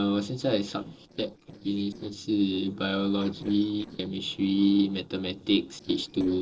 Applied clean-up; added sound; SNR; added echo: neural separator model SepFormer DNS4.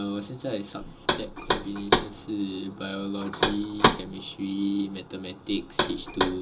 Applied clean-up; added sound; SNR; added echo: none; Knock; -3 dB; reverberation time 0.2 s.